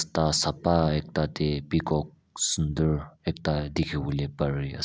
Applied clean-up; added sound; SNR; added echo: none; none; none; none.